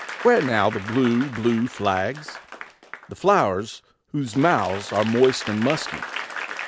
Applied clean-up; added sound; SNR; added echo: none; Applause / Crowd; 12 dB; none.